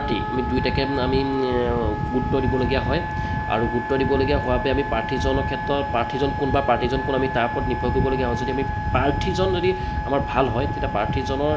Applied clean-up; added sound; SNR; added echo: none; Wind instrument, woodwind instrument; 7 dB; none.